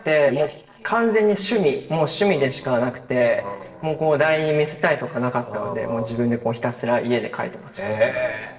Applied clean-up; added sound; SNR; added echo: neural separator model SepFormer DNS4.